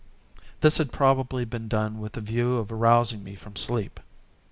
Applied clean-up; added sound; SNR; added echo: none; none; none; none.